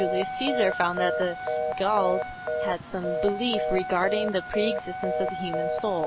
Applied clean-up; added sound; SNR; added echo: none; Telephone + Wind instrument, woodwind instrument; 1 dB; none.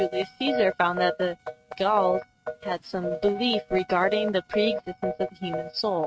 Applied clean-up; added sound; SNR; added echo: neural mask model RNNoise.